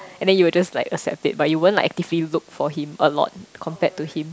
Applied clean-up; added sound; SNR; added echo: none; none; none; none.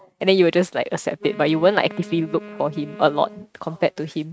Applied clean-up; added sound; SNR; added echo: neural mask model RNNoise.